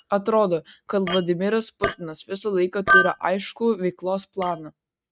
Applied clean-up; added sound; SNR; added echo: neural mask model RNNoise.